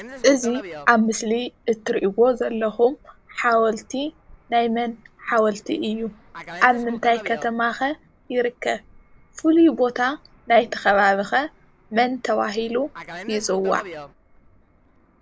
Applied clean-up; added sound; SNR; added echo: none; Fixed-wing aircraft, airplane; 20 dB; none.